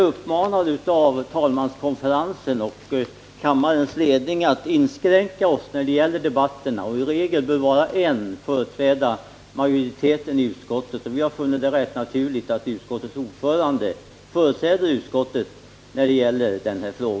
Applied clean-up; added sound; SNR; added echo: none; none; none; none.